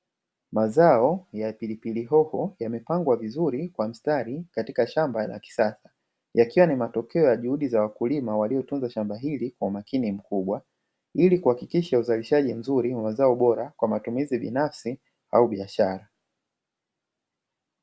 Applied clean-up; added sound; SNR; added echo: none; none; none; none.